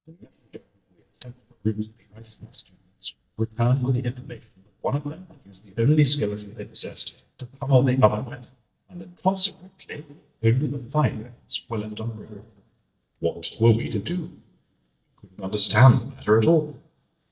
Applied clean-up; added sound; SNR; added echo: neural mask model DeepFilterNet 3.